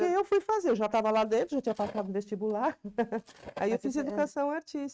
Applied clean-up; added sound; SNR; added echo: neural mask model RNNoise.